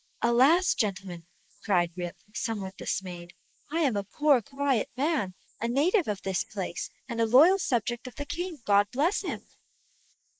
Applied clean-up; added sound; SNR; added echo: neural mask model Resemble Enhance denoiser.